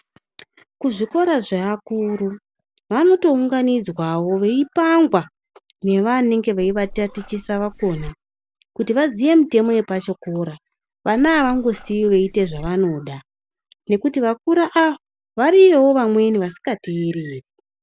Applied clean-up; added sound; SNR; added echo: none; Meow; 17 dB; none.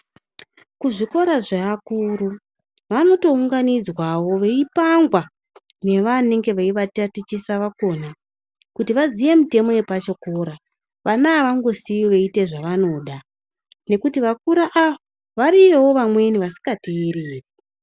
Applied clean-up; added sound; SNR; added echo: none; none; none; none.